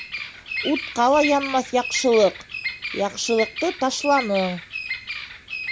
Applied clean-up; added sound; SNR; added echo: none; Bird vocalization, bird call, bird song; 8 dB; none.